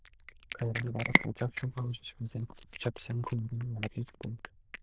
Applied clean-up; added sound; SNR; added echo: neural diffusion model UNIVERSE++.